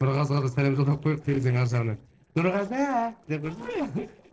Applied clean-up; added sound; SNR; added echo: neural separator model SepFormer DNS4.